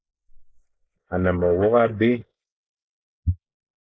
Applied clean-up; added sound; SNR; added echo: neural mask model Resemble Enhance denoiser.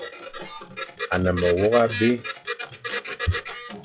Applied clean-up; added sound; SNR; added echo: classical method log-MMSE.